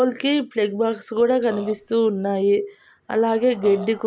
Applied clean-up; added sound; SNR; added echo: none; Burping, eructation; 18 dB; none.